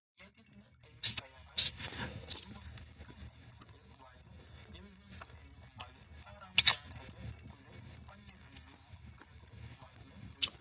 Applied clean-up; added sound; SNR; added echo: neural mask model DeepFilterNet 3.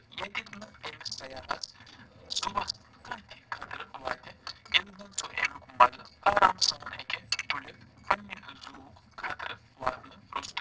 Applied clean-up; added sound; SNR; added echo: neural separator model SepFormer DNS4.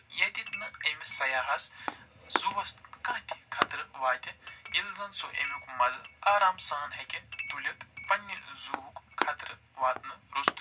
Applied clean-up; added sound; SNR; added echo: none; Chink, clink; 7 dB; reverberation time 0.4 s.